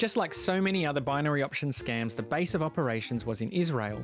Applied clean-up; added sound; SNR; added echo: none; none; none; none.